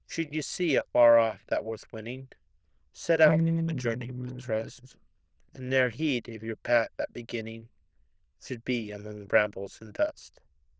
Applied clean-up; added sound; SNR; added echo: neural diffusion model UNIVERSE++.